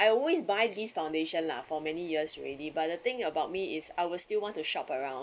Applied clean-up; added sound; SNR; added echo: none; none; none; none.